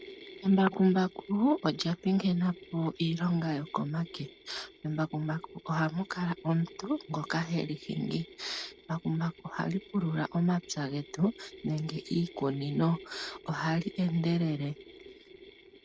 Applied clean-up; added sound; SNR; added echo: neural mask model RNNoise.